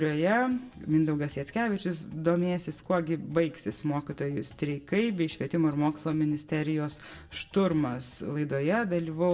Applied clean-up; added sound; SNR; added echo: none; none; none; reverberation time 0.5 s.